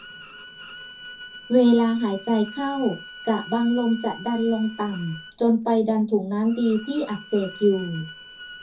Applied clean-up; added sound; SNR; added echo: none; Bowed string instrument; 17 dB; reverberation time 0.3 s.